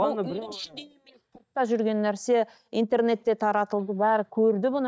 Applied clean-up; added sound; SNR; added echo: neural mask model DeepFilterNet 3.